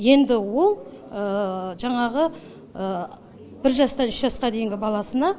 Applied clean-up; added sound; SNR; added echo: none; none; none; none.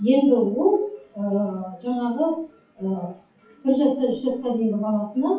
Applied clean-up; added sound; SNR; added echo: classical method WPE with log-MMSE.